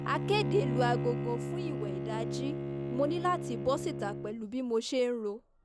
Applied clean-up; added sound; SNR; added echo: none; Bowed string instrument; 2 dB; none.